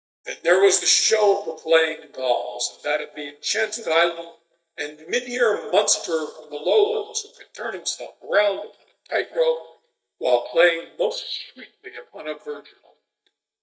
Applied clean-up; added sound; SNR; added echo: neural mask model DeepFilterNet 3.